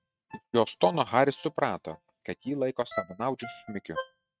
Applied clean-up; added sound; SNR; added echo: neural mask model RNNoise.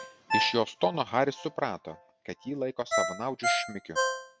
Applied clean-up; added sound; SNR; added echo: none; Ringtone; 1 dB; none.